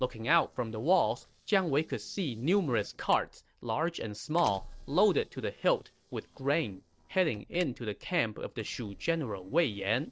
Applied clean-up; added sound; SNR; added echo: neural separator model SepFormer DNS4.